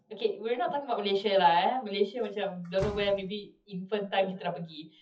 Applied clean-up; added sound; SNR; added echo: classical method WPE with log-MMSE.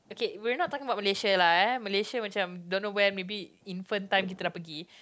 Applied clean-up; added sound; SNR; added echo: none; none; none; none.